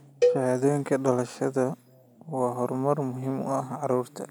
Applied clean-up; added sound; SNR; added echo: none; Cowbell; 2 dB; none.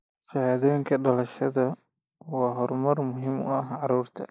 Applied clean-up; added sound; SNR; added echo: neural mask model Resemble Enhance denoiser.